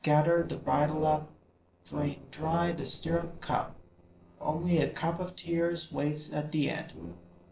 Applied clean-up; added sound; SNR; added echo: neural separator model SepFormer DNS4.